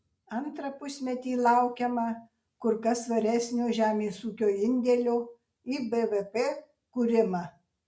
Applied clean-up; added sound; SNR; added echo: none; none; none; none.